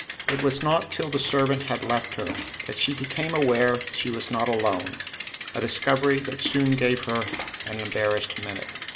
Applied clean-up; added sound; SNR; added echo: none; Bicycle; 3 dB; reverberation time 0.6 s.